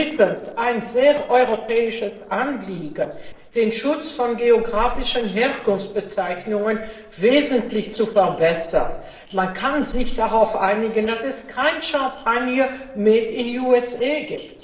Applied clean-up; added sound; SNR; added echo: neural separator model SepFormer DNS4.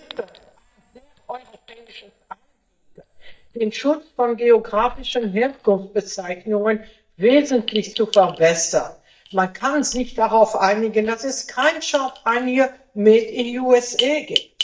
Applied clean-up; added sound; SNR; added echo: neural mask model DeepFilterNet 3.